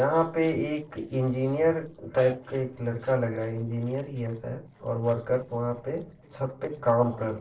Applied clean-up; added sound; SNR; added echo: neural separator model SepFormer DNS4.